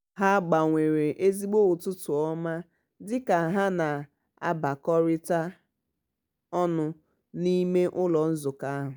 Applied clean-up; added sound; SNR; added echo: none; none; none; none.